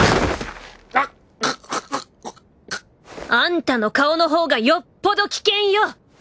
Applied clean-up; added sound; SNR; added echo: none; none; none; none.